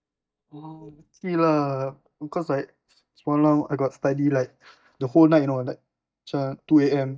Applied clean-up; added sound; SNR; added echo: neural mask model DeepFilterNet 3.